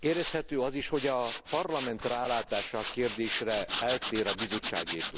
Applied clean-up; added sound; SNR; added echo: none; Tools; 4 dB; none.